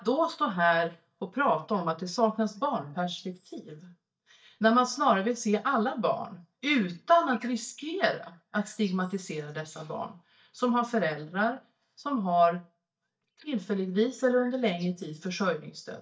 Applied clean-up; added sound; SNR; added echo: neural mask model DeepFilterNet 3.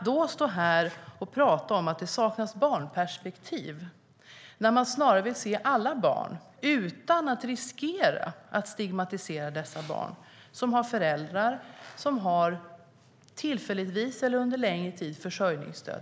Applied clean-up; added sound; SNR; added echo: none; none; none; none.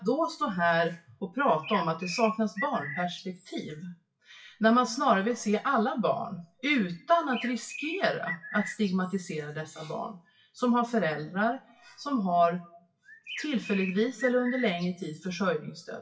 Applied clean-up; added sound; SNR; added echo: classical method WPE with log-MMSE.